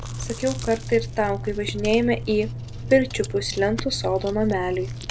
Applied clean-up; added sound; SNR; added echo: none; Chewing, mastication; 8 dB; none.